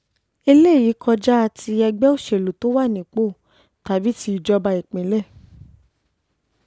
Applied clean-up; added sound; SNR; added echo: none; none; none; none.